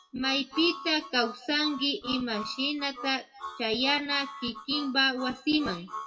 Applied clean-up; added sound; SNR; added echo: classical method WPE with log-MMSE.